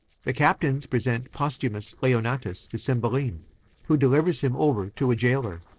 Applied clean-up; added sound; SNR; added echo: neural separator model SepFormer DNS4.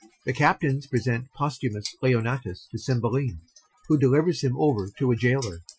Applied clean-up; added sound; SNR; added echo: classical method Wiener filter.